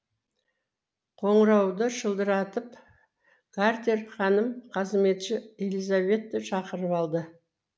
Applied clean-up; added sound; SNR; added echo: none; none; none; none.